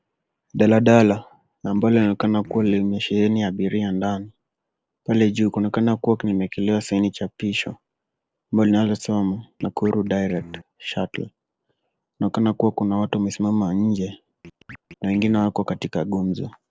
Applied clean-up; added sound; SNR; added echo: neural separator model SepFormer DNS4.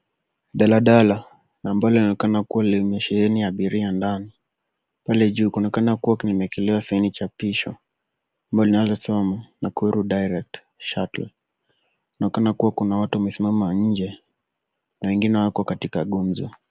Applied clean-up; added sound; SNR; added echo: none; none; none; none.